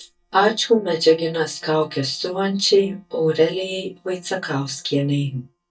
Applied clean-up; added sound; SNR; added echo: neural mask model DeepFilterNet 3.